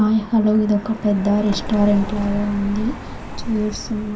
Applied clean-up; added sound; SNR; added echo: none; Car passing by; 10 dB; reverberation time 0.3 s.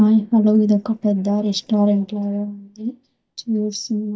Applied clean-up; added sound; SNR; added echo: neural mask model DeepFilterNet 3.